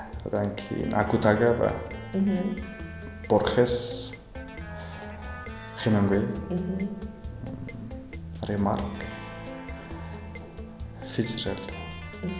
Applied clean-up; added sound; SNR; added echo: none; none; none; none.